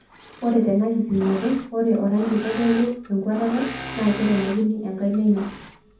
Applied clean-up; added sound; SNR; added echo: none; Engine / Mechanisms; 13 dB; reverberation time 0.6 s.